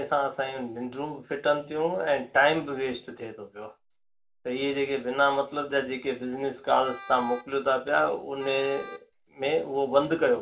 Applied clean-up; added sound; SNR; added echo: none; Wind instrument, woodwind instrument; 18 dB; reverberation time 0.2 s.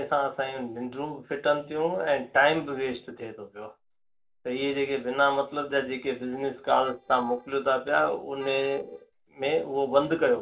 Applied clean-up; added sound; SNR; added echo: neural separator model SepFormer DNS4.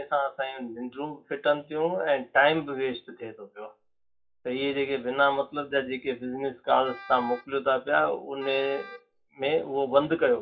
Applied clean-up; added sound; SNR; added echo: classical method WPE with log-MMSE.